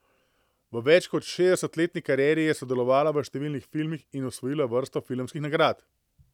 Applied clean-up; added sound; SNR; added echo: none; none; none; none.